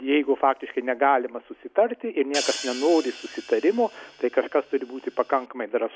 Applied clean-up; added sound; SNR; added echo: none; Hi-hat; 13 dB; none.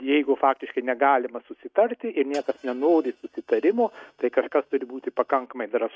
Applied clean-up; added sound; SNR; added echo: neural mask model RNNoise.